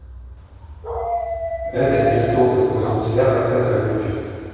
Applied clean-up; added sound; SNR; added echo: none; Dog; 6 dB; reverberation time 2.2 s.